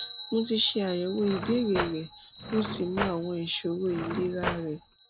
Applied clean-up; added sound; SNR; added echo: none; Bell + Cutlery, silverware / Drawer open or close; 7 dB; none.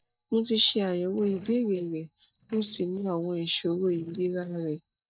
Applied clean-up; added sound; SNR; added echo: neural mask model DeepFilterNet 3.